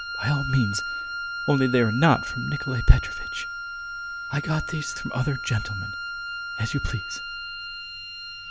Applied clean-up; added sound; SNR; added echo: none; Wind instrument, woodwind instrument; 7 dB; none.